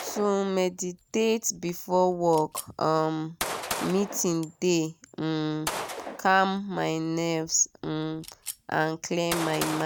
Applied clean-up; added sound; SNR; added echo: none; Gunshot, gunfire; 12 dB; none.